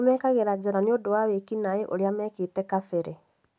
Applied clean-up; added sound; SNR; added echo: none; none; none; none.